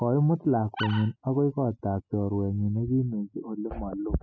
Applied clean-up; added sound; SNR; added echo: classical method spectral subtraction.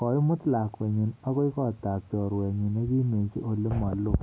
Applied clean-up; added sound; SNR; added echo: none; none; none; none.